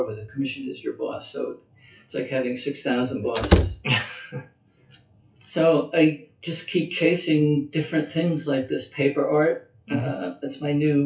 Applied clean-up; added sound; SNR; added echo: classical method WPE with log-MMSE.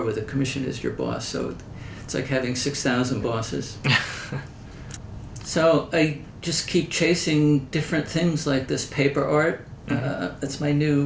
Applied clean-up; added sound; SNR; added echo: none; none; none; none.